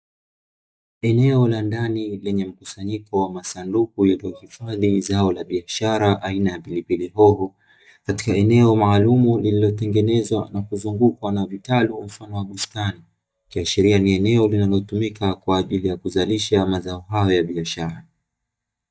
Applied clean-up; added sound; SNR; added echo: neural mask model DeepFilterNet 3.